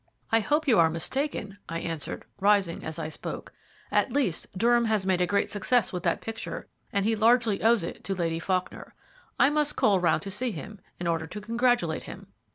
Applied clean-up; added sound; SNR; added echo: none; none; none; none.